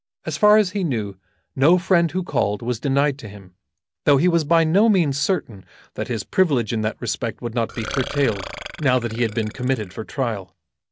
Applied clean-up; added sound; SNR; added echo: none; Burping, eructation; 13 dB; none.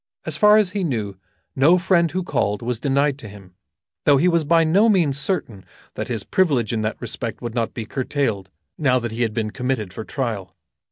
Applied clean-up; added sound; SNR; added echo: none; none; none; none.